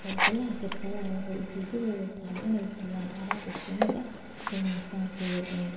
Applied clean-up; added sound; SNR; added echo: none; Sink (filling or washing); 4 dB; reverberation time 2.2 s.